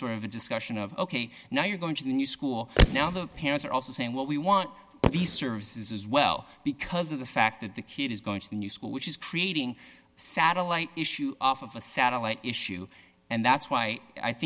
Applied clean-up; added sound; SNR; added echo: none; Fireworks; 1 dB; none.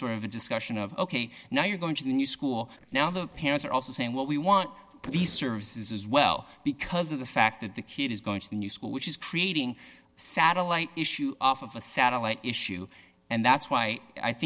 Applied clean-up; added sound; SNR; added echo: neural separator model SepFormer DNS4.